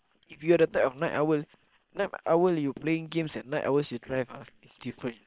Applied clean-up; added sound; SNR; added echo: neural separator model SepFormer WHAM!.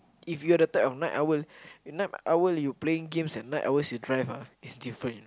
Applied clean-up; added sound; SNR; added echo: none; none; none; none.